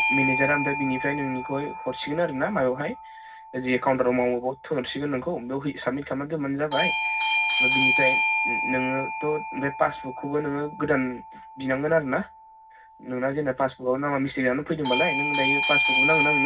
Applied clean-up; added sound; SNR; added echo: none; Bell / Doorbell; 1 dB; reverberation time 0.4 s.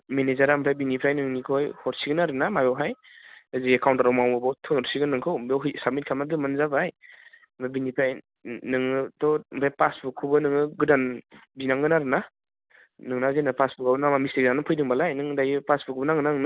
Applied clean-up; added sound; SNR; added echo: none; none; none; none.